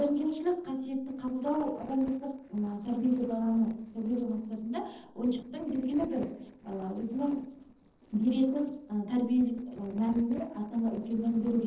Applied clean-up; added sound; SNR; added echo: neural separator model SepFormer DNS4.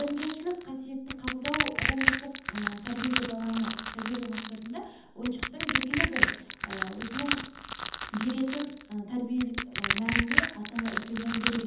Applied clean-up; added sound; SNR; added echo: none; Crushing; -1 dB; reverberation time 0.8 s.